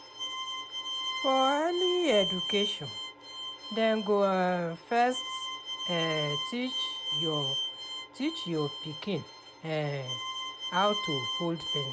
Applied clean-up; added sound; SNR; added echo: none; Bowed string instrument; 5 dB; none.